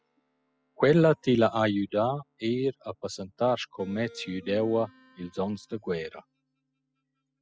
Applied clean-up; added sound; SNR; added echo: classical method spectral subtraction.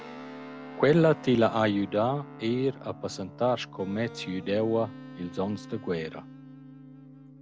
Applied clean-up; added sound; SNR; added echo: none; Guitar + Wind instrument, woodwind instrument; 15 dB; none.